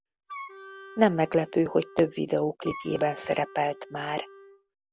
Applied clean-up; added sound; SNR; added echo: none; Wind instrument, woodwind instrument; 18 dB; none.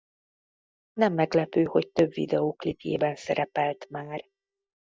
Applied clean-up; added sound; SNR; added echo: neural mask model DeepFilterNet 3.